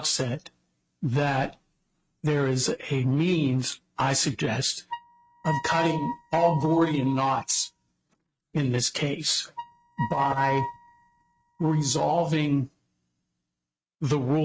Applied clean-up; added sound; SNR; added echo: neural mask model RNNoise.